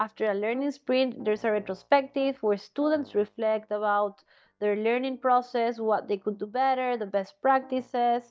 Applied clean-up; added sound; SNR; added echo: neural mask model DeepFilterNet 3.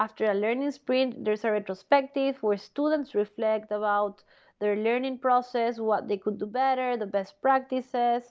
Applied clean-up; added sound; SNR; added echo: none; none; none; none.